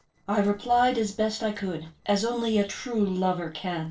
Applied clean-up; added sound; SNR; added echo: neural separator model SepFormer DNS4.